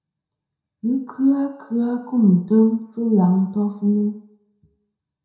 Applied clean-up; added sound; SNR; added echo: none; none; none; reverberation time 0.6 s.